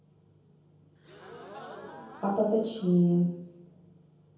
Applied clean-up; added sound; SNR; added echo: none; Crowd / Gasp; 17 dB; reverberation time 0.9 s.